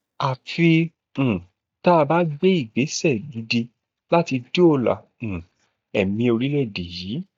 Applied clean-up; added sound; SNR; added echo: neural mask model DeepFilterNet 3.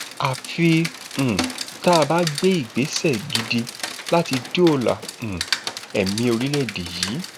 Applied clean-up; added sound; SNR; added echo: none; Rain; 9 dB; none.